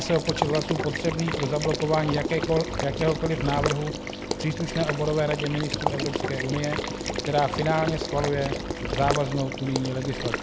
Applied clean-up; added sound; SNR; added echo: none; Water / Liquid; 3 dB; none.